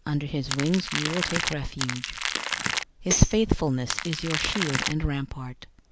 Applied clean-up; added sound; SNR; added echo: none; Crackle + Tambourine; 2 dB; none.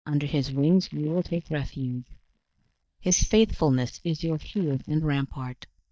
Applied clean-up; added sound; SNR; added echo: neural mask model DeepFilterNet 3.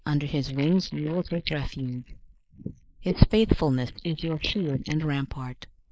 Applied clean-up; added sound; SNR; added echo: neural mask model Resemble Enhance denoiser.